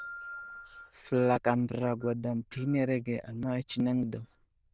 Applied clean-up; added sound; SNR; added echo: neural diffusion model UNIVERSE++.